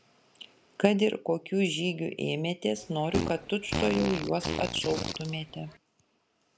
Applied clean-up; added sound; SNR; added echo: none; Fart; 5 dB; none.